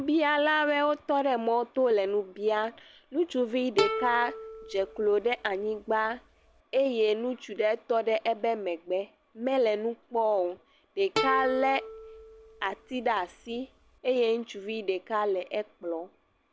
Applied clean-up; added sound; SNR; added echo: none; Plucked string instrument; 8 dB; none.